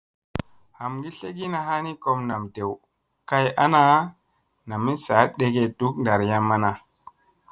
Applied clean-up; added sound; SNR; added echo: none; none; none; none.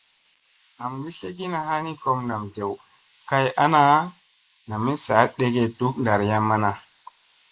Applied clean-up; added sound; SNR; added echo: neural mask model Resemble Enhance denoiser.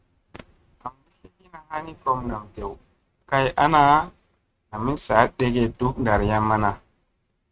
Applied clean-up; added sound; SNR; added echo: neural mask model RNNoise.